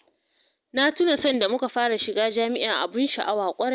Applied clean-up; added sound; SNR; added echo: none; none; none; none.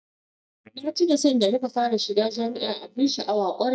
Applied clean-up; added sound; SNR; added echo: neural mask model DeepFilterNet 3.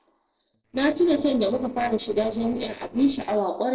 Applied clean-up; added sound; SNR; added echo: neural separator model SepFormer DNS4.